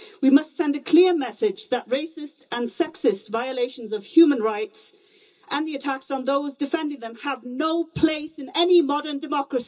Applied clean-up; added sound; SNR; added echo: none; none; none; reverberation time 0.2 s.